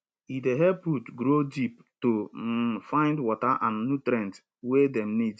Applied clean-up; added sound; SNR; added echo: none; none; none; none.